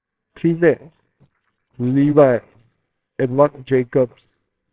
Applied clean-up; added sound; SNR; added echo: neural separator model SepFormer WHAMR!.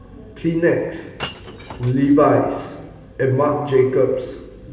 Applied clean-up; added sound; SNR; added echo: none; Shatter / Crushing; 20 dB; reverberation time 1.4 s.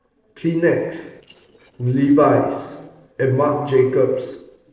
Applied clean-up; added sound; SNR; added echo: neural separator model SepFormer DNS4.